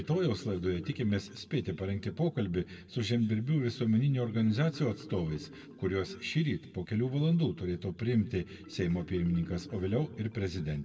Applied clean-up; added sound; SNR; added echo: neural separator model SepFormer DNS4.